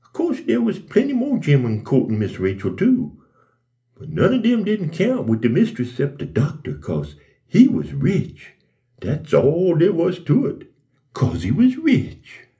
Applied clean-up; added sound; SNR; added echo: none; none; none; reverberation time 0.3 s.